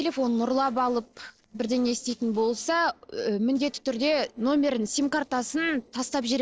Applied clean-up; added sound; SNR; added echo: neural separator model SepFormer DNS4.